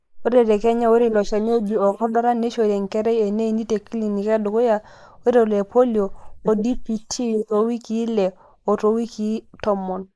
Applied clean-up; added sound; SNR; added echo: neural mask model Resemble Enhance denoiser.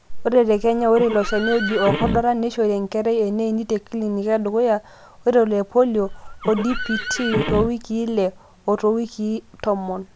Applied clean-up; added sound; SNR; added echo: none; Livestock, farm animals, working animals; 8 dB; none.